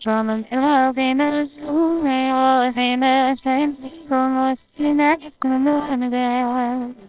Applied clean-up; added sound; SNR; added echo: neural separator model SepFormer WHAMR!.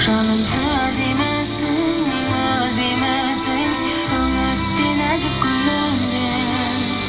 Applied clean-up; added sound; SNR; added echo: none; Insect; 13 dB; reverberation time 0.2 s.